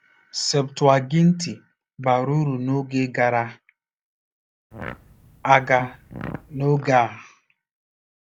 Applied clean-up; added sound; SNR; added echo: none; Fart; 14 dB; none.